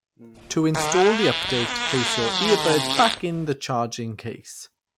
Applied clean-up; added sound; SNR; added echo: none; Fart; 2 dB; none.